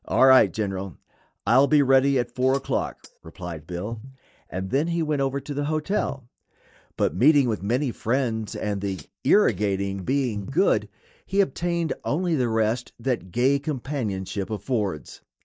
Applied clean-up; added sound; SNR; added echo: neural mask model DeepFilterNet 3.